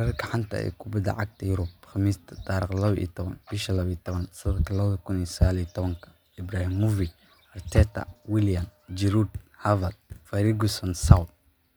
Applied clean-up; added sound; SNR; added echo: none; none; none; none.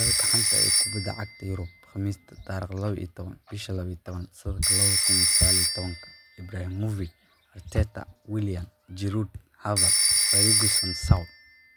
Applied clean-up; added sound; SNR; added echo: none; Telephone; -4 dB; none.